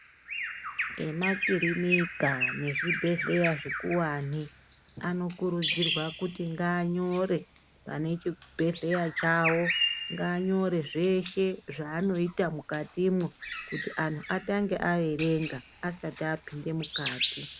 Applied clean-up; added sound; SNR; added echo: none; Bird vocalization, bird call, bird song; 6 dB; none.